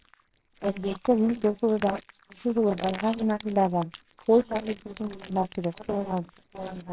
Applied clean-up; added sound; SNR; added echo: neural separator model SepFormer WHAMR!.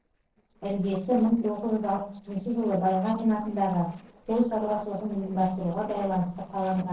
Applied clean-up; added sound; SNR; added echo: neural separator model SepFormer DNS4.